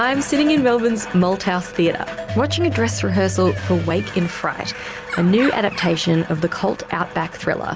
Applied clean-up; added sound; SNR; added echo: none; Bird; 14 dB; none.